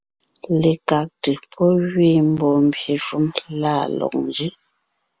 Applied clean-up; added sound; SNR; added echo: none; none; none; none.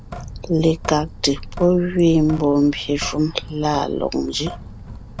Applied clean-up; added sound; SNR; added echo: none; Drip / Sink (filling or washing); 13 dB; none.